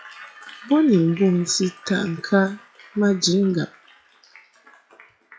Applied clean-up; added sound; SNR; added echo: classical method log-MMSE.